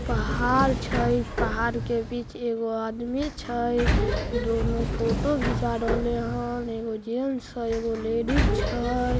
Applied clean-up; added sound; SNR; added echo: none; Sliding door; 1 dB; none.